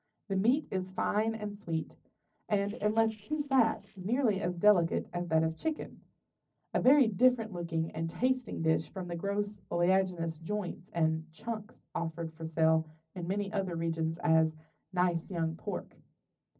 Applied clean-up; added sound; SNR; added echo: neural separator model SepFormer DNS4.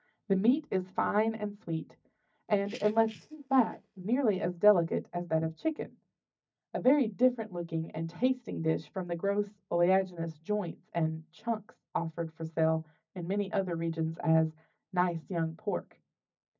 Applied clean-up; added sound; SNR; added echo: neural mask model DeepFilterNet 3.